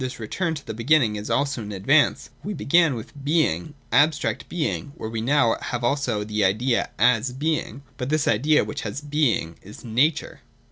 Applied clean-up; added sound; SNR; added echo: none; none; none; none.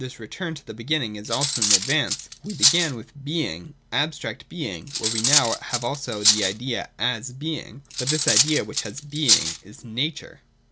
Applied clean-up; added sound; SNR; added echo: none; Cutlery, silverware; -4 dB; none.